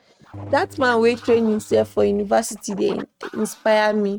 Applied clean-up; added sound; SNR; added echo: neural mask model RNNoise.